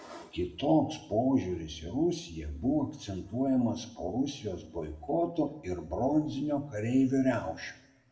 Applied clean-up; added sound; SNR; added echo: none; none; none; reverberation time 0.7 s.